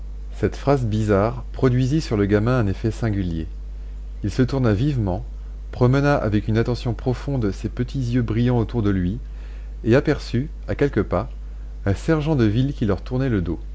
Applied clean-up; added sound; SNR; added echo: none; none; none; none.